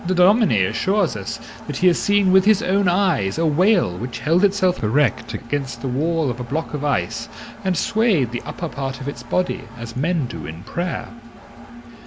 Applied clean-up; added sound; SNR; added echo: none; Engine; 18 dB; none.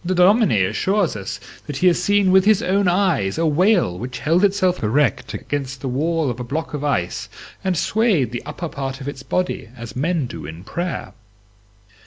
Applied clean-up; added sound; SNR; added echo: none; none; none; none.